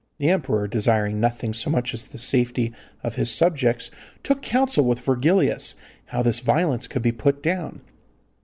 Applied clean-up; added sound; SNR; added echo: none; none; none; none.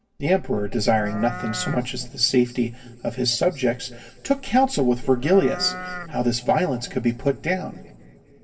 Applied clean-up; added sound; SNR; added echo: none; Livestock, farm animals, working animals; 9 dB; reverberation time 2.7 s.